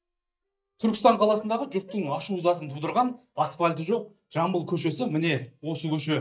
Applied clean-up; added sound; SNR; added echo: neural mask model DeepFilterNet 3.